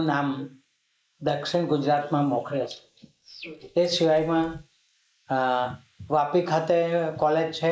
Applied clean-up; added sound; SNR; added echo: neural mask model Resemble Enhance denoiser.